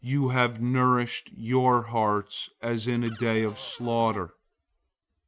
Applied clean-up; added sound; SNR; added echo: neural mask model RNNoise.